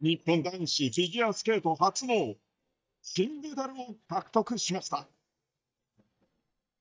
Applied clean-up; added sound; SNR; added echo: neural mask model DeepFilterNet 3.